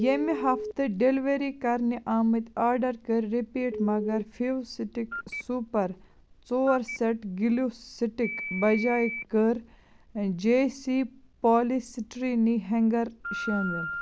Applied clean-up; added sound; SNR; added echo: none; Telephone; 13 dB; none.